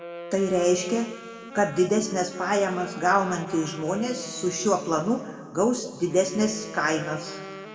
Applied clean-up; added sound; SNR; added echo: none; Wind instrument, woodwind instrument; 15 dB; reverberation time 1.7 s.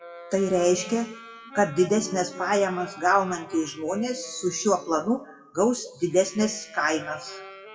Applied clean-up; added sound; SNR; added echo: classical method WPE with log-MMSE.